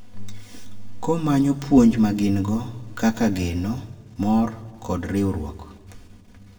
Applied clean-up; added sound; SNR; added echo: none; none; none; reverberation time 1.2 s.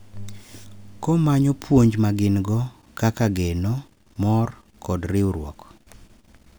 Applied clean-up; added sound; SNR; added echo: none; none; none; none.